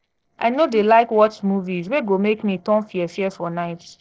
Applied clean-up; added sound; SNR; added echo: neural separator model SepFormer DNS4.